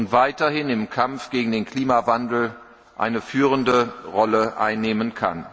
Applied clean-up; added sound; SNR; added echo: none; none; none; none.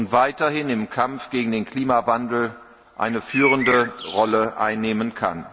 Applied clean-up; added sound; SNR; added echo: none; Bird; 4 dB; none.